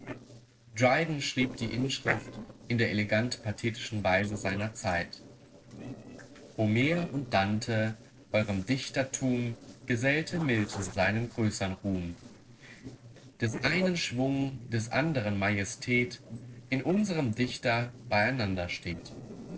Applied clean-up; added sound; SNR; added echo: neural separator model SepFormer DNS4.